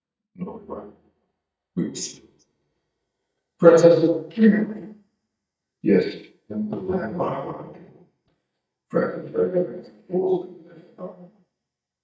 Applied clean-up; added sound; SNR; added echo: neural mask model DeepFilterNet 3.